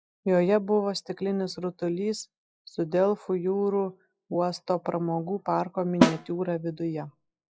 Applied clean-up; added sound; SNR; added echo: classical method log-MMSE.